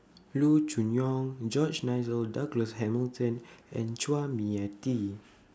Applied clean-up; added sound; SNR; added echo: none; none; none; none.